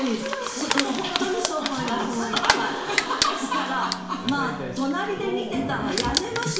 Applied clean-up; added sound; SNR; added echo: none; Crumpling, crinkling; 5 dB; reverberation time 0.7 s.